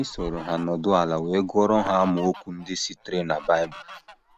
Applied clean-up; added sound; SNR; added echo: none; Fowl; 19 dB; none.